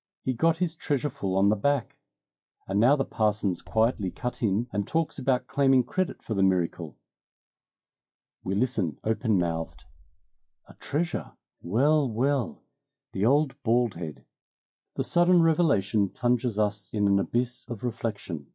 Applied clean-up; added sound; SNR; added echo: classical method log-MMSE.